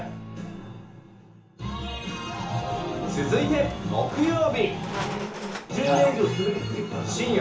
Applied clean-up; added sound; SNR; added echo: none; Squeak; 11 dB; reverberation time 0.8 s.